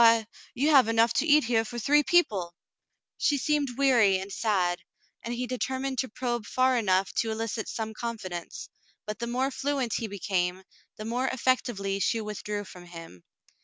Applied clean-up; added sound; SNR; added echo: none; none; none; none.